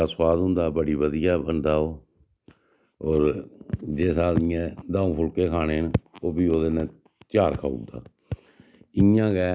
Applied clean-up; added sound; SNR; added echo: none; none; none; none.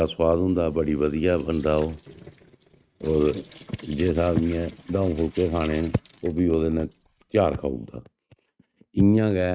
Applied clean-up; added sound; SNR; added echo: neural mask model RNNoise.